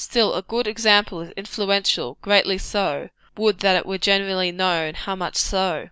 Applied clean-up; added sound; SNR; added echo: none; none; none; none.